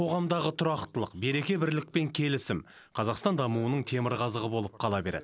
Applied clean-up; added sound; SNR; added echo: none; none; none; none.